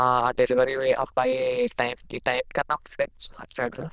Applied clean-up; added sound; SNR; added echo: neural diffusion model UNIVERSE++.